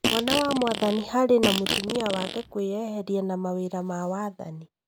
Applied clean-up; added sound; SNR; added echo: none; Fart; 2 dB; none.